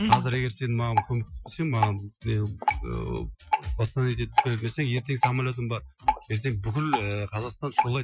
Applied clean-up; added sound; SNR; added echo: classical method Wiener filter.